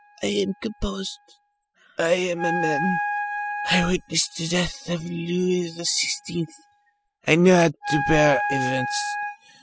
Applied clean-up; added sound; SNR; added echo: classical method spectral subtraction.